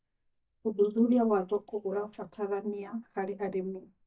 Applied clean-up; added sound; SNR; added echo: neural mask model DeepFilterNet 3.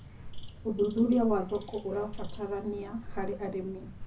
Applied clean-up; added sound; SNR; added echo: none; Bird / Insect; 9 dB; reverberation time 0.4 s.